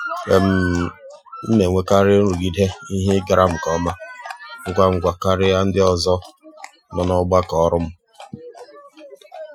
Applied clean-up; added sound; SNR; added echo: classical method Wiener filter.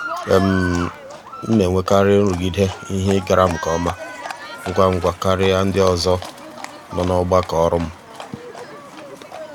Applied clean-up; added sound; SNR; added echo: none; Livestock, farm animals, working animals; 13 dB; none.